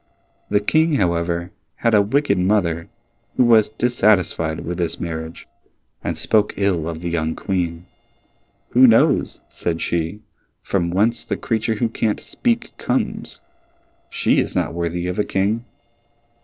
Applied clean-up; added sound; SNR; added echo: neural separator model SepFormer DNS4.